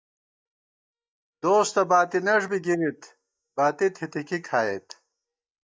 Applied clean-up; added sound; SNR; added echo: neural mask model DeepFilterNet 3.